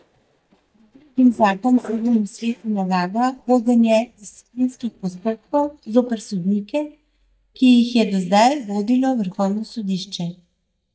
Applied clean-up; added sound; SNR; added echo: neural mask model DeepFilterNet 3.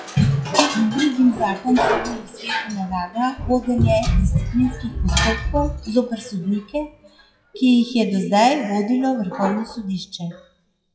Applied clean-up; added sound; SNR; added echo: classical method WPE with log-MMSE.